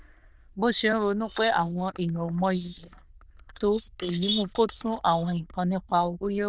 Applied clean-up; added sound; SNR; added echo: neural diffusion model UNIVERSE++.